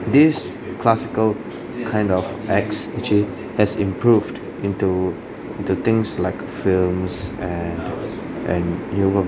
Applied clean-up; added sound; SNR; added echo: none; none; none; none.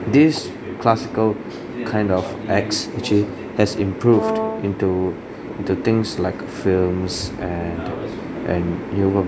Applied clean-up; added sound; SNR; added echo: none; Brass instrument; 4 dB; none.